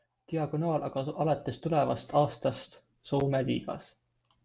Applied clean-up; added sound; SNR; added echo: none; none; none; none.